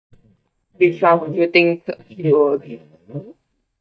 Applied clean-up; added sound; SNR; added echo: neural mask model DeepFilterNet 3.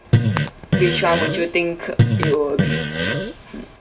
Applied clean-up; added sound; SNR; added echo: none; Fart; -3 dB; reverberation time 0.1 s.